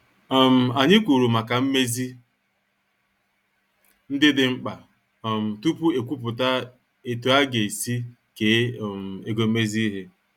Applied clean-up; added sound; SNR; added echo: none; none; none; none.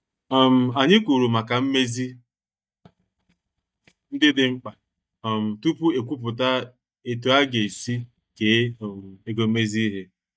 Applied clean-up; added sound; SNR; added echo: neural mask model DeepFilterNet 3.